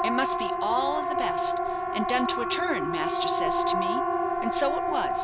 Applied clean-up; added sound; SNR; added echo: none; Siren; -5 dB; none.